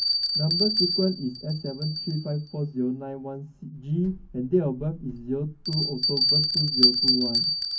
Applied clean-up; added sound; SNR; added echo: none; Bell; -1 dB; reverberation time 0.3 s.